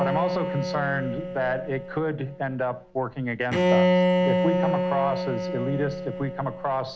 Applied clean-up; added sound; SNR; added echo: none; Bowed string instrument; -2 dB; none.